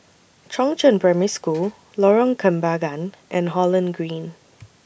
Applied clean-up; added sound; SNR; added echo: none; none; none; none.